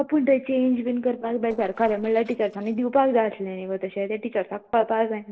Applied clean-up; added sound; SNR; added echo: neural separator model SepFormer DNS4.